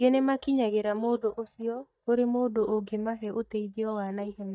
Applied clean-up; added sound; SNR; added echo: neural mask model DeepFilterNet 3.